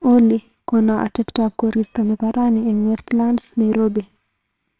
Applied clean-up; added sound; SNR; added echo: neural separator model SepFormer WHAMR!.